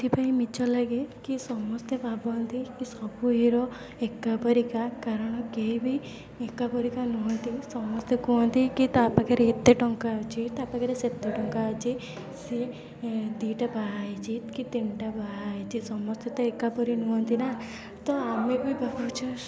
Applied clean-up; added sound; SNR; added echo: none; none; none; none.